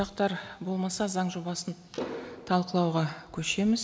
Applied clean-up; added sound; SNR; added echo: none; none; none; none.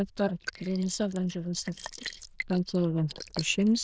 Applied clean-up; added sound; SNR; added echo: neural diffusion model UNIVERSE++.